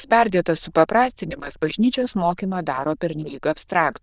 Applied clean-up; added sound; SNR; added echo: neural diffusion model UNIVERSE++.